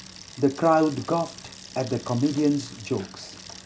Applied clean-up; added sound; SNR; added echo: none; Bicycle; 18 dB; none.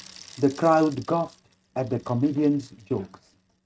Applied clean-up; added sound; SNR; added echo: neural mask model RNNoise.